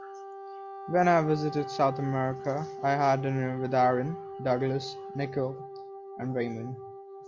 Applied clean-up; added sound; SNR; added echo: none; Wind instrument, woodwind instrument; 11 dB; none.